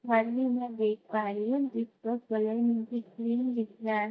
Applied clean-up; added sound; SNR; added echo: neural mask model DeepFilterNet 3.